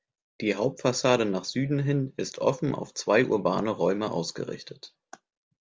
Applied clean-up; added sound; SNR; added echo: none; none; none; none.